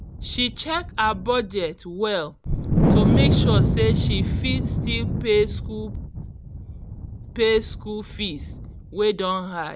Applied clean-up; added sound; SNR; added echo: none; Wind; -2 dB; none.